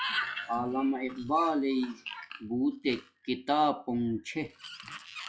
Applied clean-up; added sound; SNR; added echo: classical method log-MMSE.